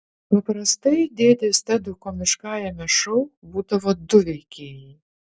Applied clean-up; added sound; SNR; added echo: none; none; none; none.